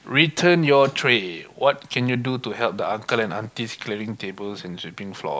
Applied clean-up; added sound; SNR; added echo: none; none; none; none.